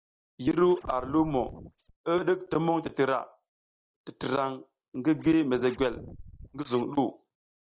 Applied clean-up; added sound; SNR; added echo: neural mask model DeepFilterNet 3.